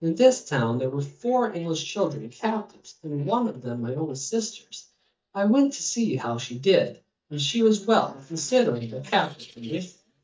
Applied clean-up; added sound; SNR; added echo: neural mask model DeepFilterNet 3.